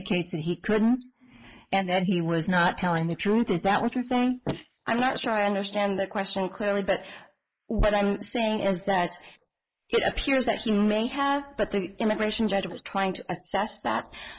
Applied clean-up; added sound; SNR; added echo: neural mask model Resemble Enhance denoiser.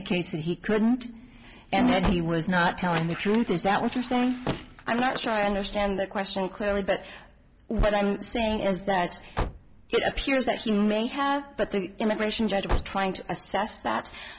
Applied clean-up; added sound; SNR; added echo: none; Squeak + Car; 10 dB; none.